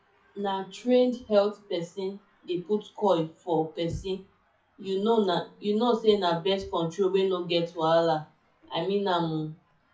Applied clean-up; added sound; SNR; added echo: classical method WPE with log-MMSE.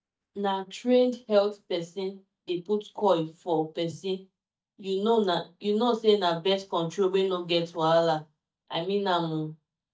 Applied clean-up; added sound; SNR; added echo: neural mask model DeepFilterNet 3.